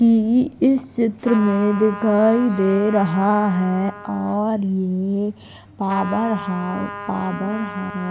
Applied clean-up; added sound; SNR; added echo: none; Trumpet; 14 dB; none.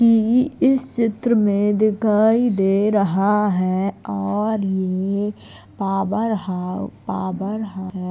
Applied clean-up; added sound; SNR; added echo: none; none; none; none.